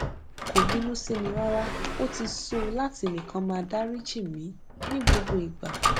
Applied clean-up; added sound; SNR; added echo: none; Sliding door; -1 dB; none.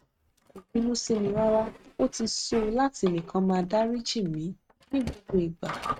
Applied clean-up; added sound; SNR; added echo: neural mask model RNNoise.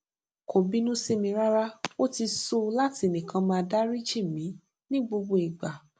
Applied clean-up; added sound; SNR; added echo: none; none; none; none.